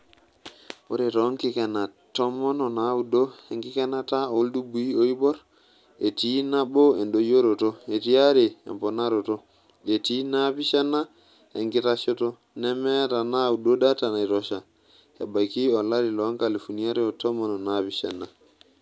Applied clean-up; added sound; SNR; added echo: none; none; none; none.